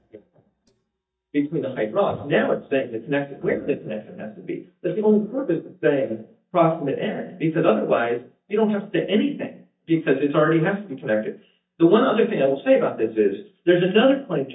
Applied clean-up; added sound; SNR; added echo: neural mask model DeepFilterNet 3.